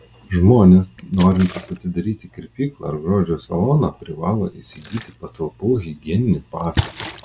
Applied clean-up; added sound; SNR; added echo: none; Splash, splatter; 14 dB; none.